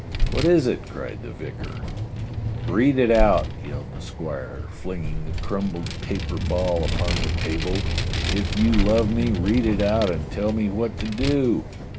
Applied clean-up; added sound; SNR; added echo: none; Bird + Vehicle; 2 dB; none.